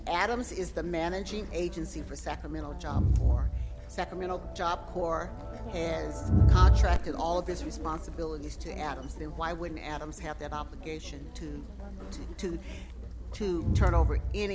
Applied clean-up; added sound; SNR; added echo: none; Crowd; -5 dB; none.